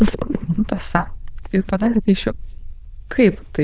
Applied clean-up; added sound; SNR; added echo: neural diffusion model UNIVERSE++.